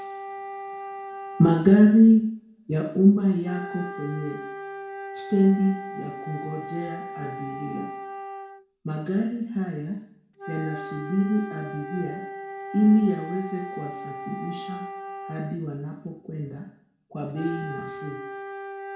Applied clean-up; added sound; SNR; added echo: none; Wind instrument, woodwind instrument; 12 dB; reverberation time 0.6 s.